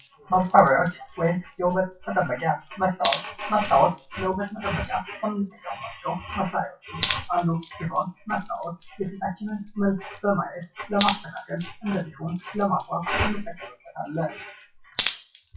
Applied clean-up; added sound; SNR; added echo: classical method WPE with log-MMSE.